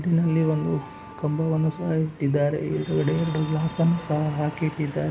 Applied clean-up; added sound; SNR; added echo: none; Bowed string instrument + Engine; 17 dB; none.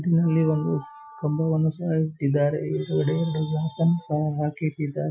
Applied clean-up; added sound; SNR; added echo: classical method Wiener filter.